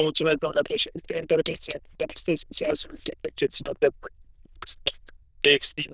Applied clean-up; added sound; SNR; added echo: neural diffusion model UNIVERSE++.